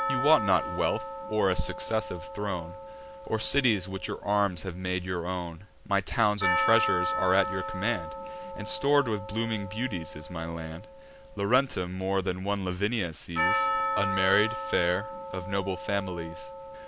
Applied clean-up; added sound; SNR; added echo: none; Percussion; 5 dB; none.